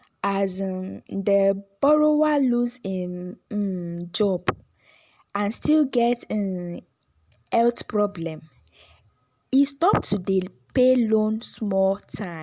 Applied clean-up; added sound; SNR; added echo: none; none; none; none.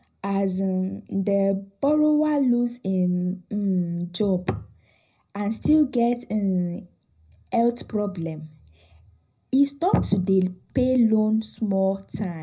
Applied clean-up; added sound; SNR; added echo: none; none; none; reverberation time 0.4 s.